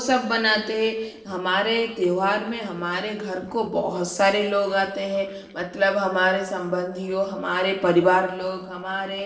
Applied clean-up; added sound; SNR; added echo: neural separator model SepFormer DNS4.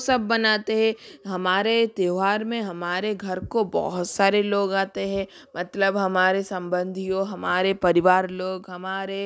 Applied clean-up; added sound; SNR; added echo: none; none; none; none.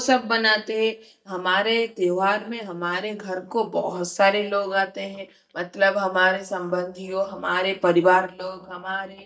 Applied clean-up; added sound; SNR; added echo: neural mask model DeepFilterNet 3.